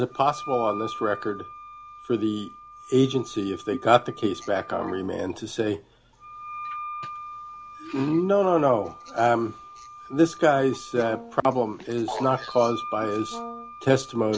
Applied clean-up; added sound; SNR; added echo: none; Brass instrument + Wind instrument, woodwind instrument; 14 dB; none.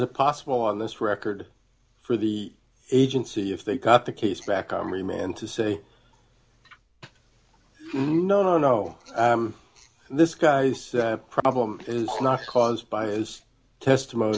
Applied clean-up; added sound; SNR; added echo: none; none; none; none.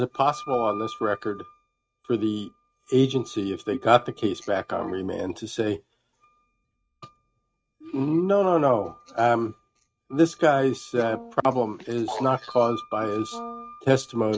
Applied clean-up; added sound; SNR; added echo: neural mask model RNNoise.